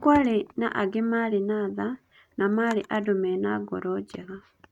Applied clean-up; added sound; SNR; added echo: neural mask model RNNoise.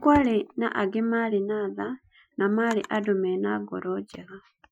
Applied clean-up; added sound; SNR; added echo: classical method Wiener filter.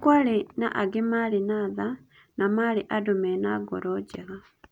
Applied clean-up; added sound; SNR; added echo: none; none; none; none.